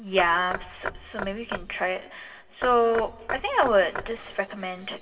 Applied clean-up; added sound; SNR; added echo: none; Knock / Wood; 11 dB; reverberation time 1.6 s.